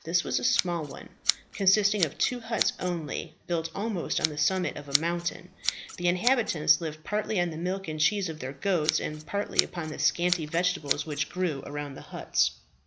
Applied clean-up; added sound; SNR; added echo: none; Scissors; 6 dB; none.